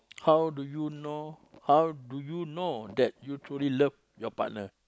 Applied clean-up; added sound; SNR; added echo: none; none; none; none.